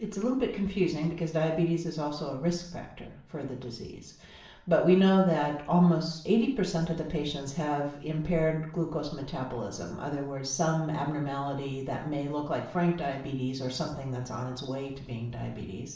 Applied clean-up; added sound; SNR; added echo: none; none; none; reverberation time 0.6 s.